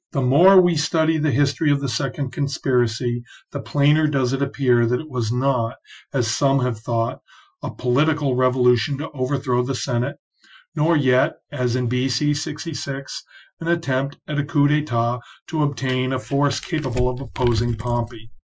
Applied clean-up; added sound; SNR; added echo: classical method Wiener filter.